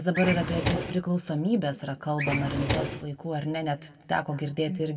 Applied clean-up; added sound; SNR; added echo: none; Drawer open or close; 3 dB; reverberation time 1.5 s.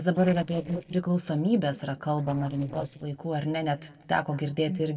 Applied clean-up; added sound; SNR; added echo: neural separator model SepFormer DNS4.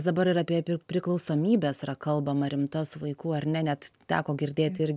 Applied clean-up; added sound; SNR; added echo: none; none; none; none.